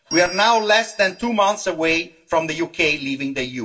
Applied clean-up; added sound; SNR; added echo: none; Bell; 16 dB; reverberation time 0.2 s.